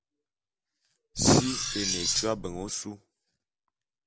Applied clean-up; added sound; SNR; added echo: none; Cutlery, silverware; 2 dB; none.